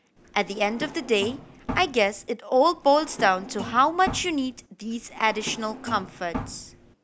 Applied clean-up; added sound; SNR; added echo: none; Drawer open or close; 13 dB; none.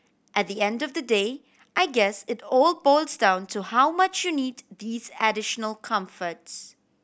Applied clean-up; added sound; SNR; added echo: none; none; none; none.